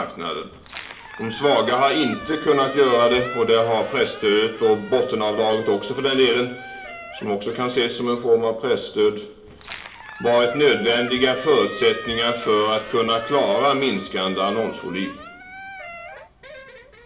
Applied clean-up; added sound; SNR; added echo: none; Squeak; 15 dB; reverberation time 1.3 s.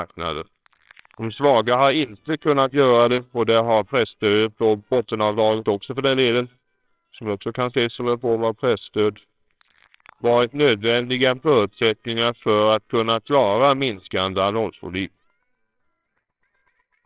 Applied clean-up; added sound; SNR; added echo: neural separator model SepFormer WHAMR!.